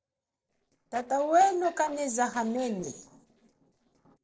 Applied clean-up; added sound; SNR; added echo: neural separator model SepFormer DNS4.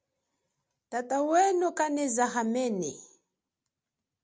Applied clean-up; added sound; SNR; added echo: none; none; none; none.